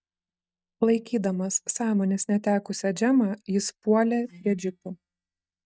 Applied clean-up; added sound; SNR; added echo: neural mask model DeepFilterNet 3.